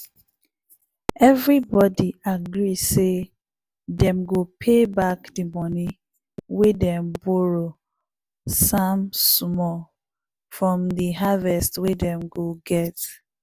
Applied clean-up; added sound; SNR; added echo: none; none; none; none.